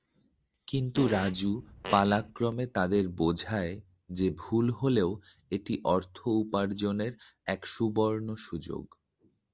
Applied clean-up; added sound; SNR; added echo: none; Fart; 10 dB; none.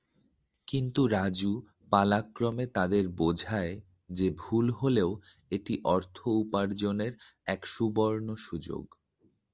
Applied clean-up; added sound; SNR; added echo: none; none; none; none.